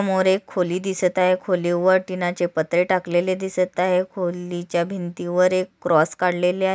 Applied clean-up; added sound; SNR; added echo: none; none; none; none.